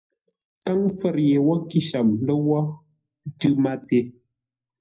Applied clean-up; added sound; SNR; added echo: neural mask model DeepFilterNet 3.